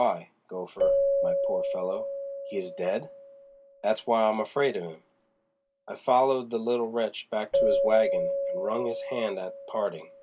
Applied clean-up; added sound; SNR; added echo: none; Keyboard (musical); 1 dB; none.